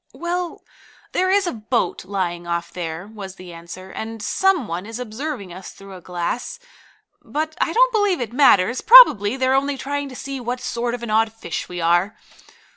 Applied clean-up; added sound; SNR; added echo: none; none; none; none.